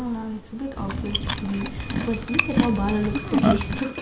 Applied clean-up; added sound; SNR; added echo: none; Chewing, mastication + Bell; -1 dB; none.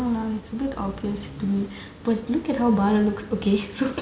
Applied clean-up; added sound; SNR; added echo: none; none; none; none.